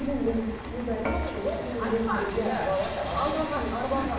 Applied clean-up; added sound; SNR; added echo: none; Frying (food) / Dishes, pots, and pans; 5 dB; reverberation time 0.7 s.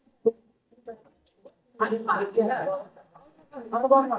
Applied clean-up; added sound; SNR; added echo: neural mask model DeepFilterNet 3.